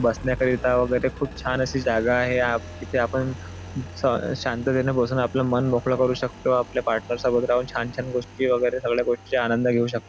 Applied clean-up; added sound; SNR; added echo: none; Engine; 15 dB; none.